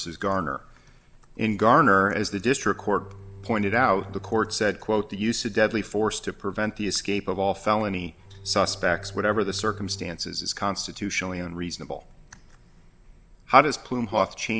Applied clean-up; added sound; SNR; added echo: none; Bowed string instrument; 17 dB; none.